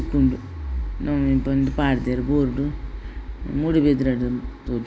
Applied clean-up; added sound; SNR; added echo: none; Accelerating, revving, vroom; 7 dB; none.